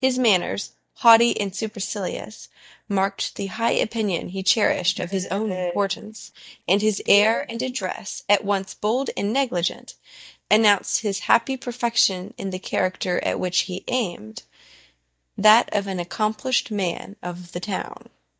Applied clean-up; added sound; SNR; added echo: neural mask model DeepFilterNet 3.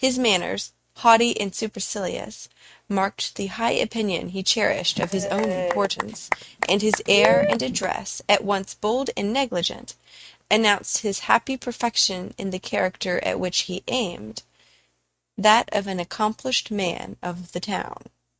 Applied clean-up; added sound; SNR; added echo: neural mask model RNNoise.